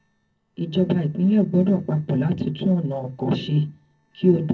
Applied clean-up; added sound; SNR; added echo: neural separator model SepFormer DNS4.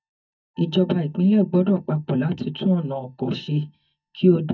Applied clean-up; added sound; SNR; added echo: neural mask model DeepFilterNet 3.